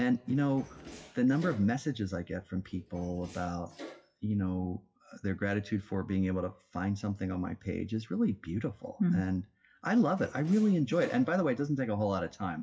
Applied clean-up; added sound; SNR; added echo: classical method WPE with log-MMSE.